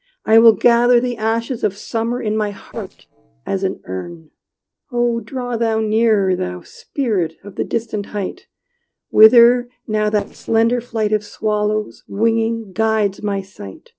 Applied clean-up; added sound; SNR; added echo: neural separator model SepFormer DNS4.